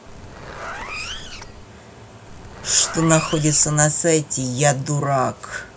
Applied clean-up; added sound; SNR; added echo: none; Zipper (clothing); 13 dB; none.